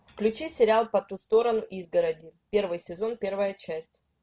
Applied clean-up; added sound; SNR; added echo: none; none; none; none.